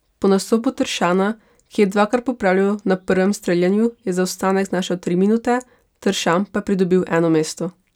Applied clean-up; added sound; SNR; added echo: none; none; none; none.